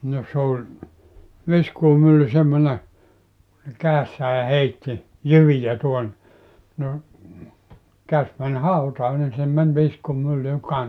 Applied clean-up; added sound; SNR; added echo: none; none; none; none.